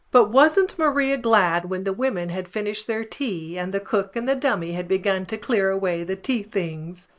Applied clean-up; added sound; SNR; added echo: neural mask model Resemble Enhance denoiser.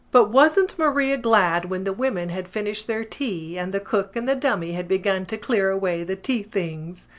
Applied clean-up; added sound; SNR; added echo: none; none; none; none.